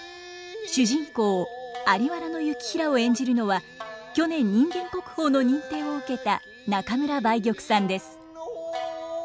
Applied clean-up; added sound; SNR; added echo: none; none; none; none.